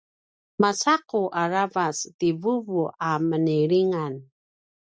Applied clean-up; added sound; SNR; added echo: none; none; none; none.